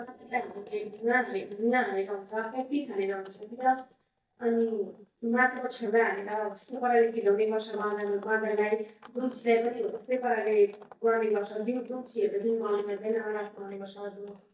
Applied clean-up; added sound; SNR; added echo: neural mask model DeepFilterNet 3.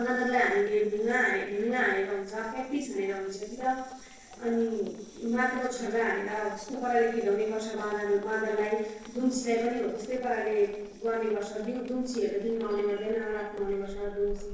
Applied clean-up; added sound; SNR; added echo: neural separator model SepFormer DNS4.